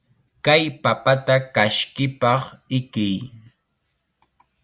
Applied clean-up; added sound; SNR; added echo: none; none; none; none.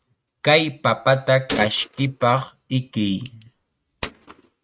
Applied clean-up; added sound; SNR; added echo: neural mask model RNNoise.